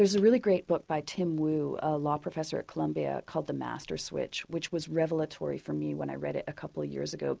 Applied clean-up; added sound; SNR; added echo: neural mask model Resemble Enhance denoiser.